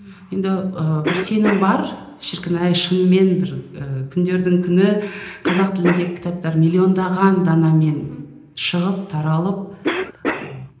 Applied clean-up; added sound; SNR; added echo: none; Cough; 12 dB; reverberation time 0.9 s.